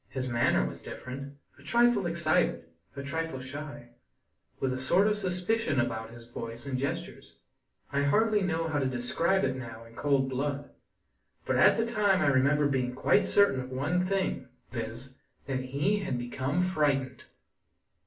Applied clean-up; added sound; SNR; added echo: none; none; none; reverberation time 0.3 s.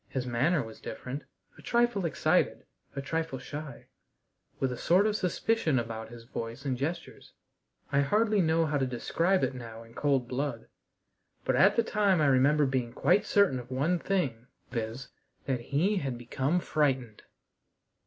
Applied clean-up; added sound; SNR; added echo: none; none; none; none.